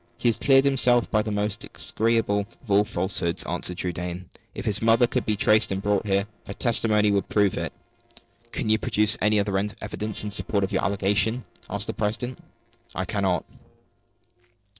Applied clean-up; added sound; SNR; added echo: neural separator model SepFormer DNS4.